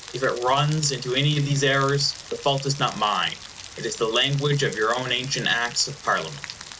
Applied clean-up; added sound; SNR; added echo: none; Rain; 15 dB; none.